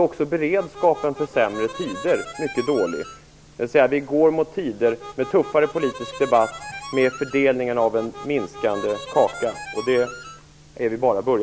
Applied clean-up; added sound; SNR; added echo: none; Harmonica; 14 dB; none.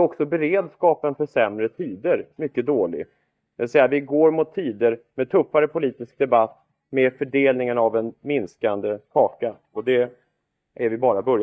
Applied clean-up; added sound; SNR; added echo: neural mask model DeepFilterNet 3.